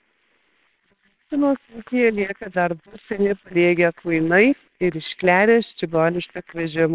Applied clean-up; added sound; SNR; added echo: neural separator model SepFormer WHAMR!.